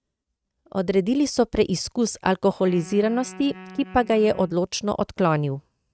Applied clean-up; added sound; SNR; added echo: neural mask model RNNoise.